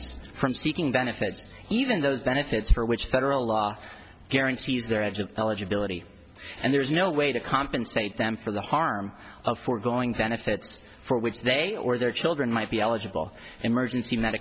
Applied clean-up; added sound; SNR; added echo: none; none; none; none.